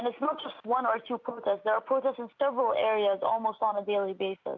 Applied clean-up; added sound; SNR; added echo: none; none; none; none.